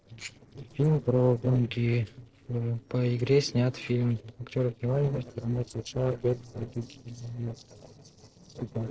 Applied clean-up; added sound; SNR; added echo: neural separator model SepFormer DNS4.